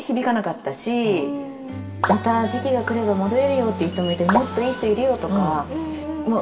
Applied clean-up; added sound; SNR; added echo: none; Subway, metro, underground; 18 dB; reverberation time 1.3 s.